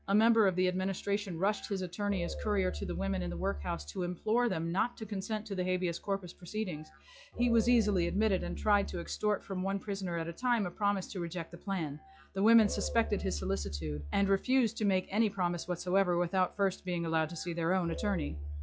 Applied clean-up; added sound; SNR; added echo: classical method log-MMSE.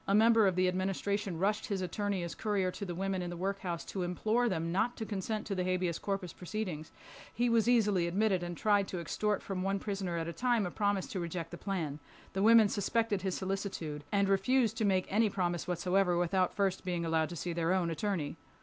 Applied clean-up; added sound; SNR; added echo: none; none; none; none.